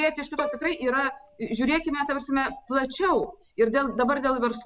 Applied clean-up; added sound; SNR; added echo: none; Bowed string instrument; 14 dB; none.